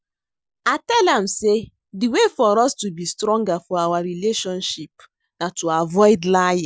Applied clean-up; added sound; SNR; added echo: none; none; none; none.